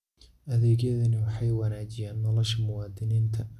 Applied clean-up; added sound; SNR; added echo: none; none; none; none.